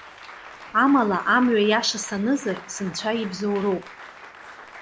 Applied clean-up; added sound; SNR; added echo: none; Applause; 18 dB; none.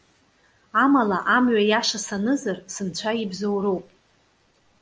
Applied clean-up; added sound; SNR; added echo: none; none; none; none.